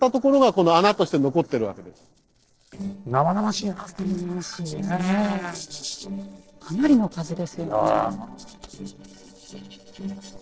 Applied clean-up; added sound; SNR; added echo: neural separator model SepFormer DNS4.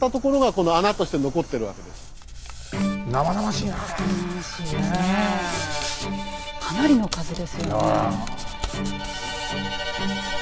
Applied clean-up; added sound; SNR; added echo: none; Hands; 9 dB; none.